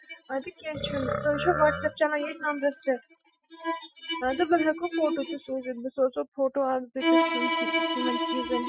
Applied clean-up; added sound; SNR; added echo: classical method Wiener filter.